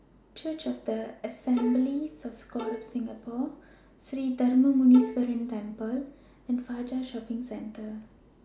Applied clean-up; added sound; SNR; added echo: none; Bowed string instrument; 13 dB; none.